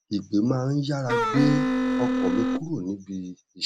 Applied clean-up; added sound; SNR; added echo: none; Wind instrument, woodwind instrument; -2 dB; none.